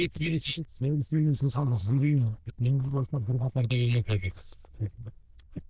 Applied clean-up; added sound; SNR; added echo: neural diffusion model UNIVERSE++.